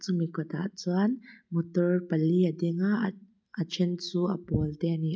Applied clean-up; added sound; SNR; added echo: none; none; none; none.